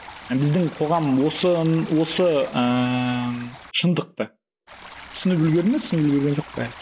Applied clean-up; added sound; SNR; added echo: none; Stream; 19 dB; none.